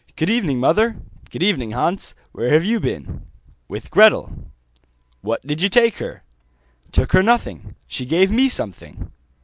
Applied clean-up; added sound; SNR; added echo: none; none; none; none.